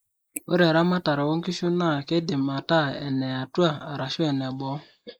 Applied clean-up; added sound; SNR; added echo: neural mask model Resemble Enhance denoiser.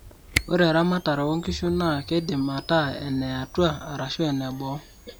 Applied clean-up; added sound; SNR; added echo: none; Camera; 13 dB; none.